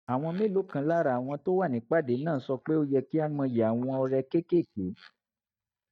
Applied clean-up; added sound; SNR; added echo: neural mask model DeepFilterNet 3.